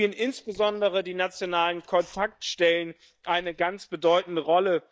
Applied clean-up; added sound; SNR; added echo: neural mask model DeepFilterNet 3.